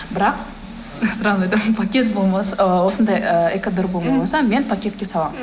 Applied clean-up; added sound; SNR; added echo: none; none; none; none.